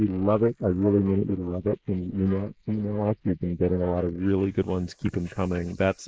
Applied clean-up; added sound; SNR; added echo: neural mask model Resemble Enhance denoiser.